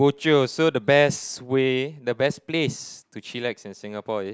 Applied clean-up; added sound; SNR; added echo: none; none; none; none.